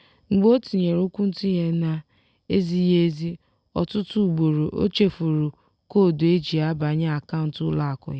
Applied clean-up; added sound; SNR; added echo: none; none; none; none.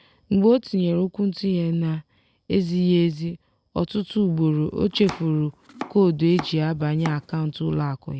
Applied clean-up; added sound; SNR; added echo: none; Domestic sounds, home sounds; 16 dB; none.